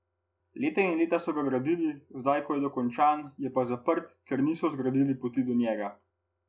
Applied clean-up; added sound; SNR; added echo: none; none; none; none.